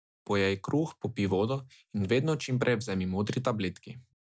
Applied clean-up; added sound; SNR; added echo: none; none; none; none.